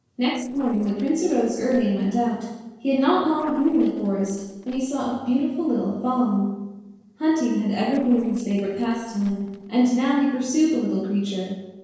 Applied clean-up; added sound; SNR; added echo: neural separator model SepFormer DNS4.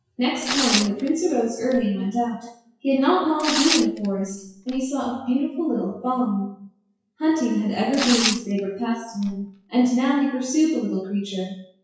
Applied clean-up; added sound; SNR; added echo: classical method WPE with log-MMSE.